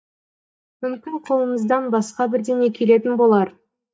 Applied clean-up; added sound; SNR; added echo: neural mask model DeepFilterNet 3.